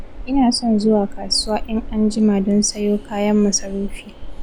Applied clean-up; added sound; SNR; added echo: none; Train; 11 dB; none.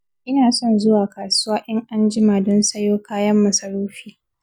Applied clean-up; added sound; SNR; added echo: none; none; none; none.